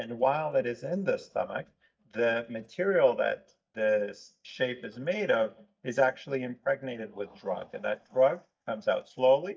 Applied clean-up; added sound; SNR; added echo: neural mask model DeepFilterNet 3.